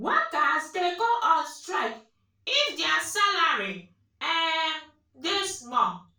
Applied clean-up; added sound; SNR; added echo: none; none; none; reverberation time 0.3 s.